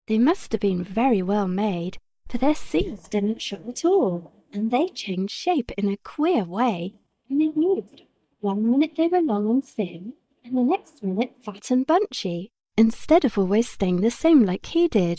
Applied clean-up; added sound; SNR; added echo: neural mask model DeepFilterNet 3.